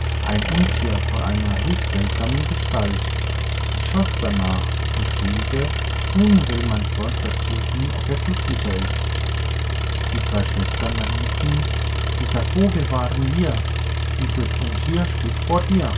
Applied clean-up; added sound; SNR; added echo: none; Engine; -3 dB; reverberation time 0.2 s.